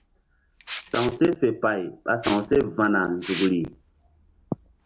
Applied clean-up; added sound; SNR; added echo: none; Liquid; 12 dB; none.